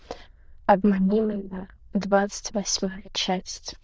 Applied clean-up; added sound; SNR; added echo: neural diffusion model UNIVERSE++.